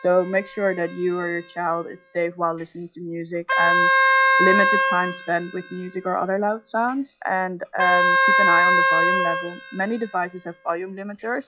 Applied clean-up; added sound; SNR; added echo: classical method log-MMSE.